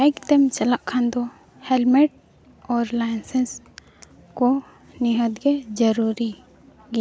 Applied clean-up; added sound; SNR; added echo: none; none; none; none.